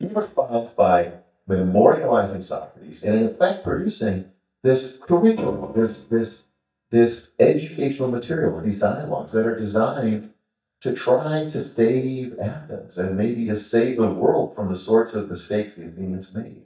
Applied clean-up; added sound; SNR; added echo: neural mask model DeepFilterNet 3.